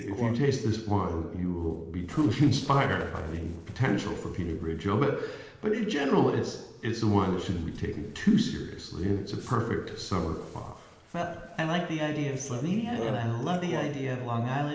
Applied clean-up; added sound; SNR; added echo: neural separator model SepFormer DNS4.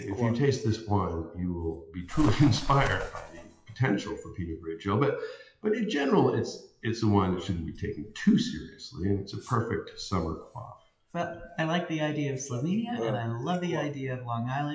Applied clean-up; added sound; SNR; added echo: classical method WPE with log-MMSE.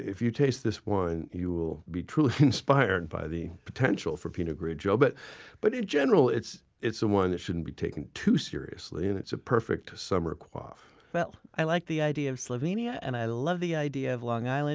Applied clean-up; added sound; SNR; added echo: none; none; none; none.